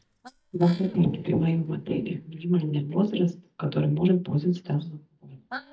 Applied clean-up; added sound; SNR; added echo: neural mask model DeepFilterNet 3.